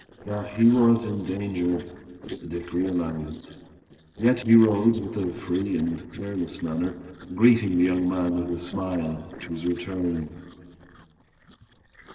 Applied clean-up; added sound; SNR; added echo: neural separator model SepFormer DNS4.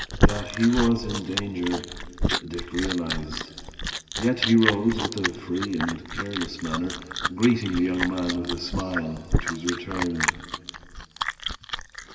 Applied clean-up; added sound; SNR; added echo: none; Chewing, mastication; 2 dB; reverberation time 2.3 s.